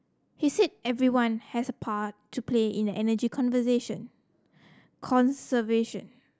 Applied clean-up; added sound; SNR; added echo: none; none; none; none.